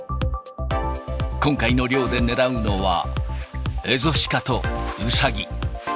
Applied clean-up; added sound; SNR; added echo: none; none; none; none.